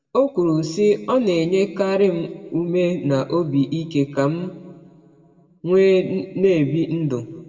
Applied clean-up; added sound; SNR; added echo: none; none; none; reverberation time 1.6 s.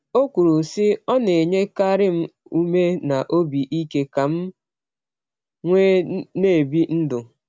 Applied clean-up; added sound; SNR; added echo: none; none; none; none.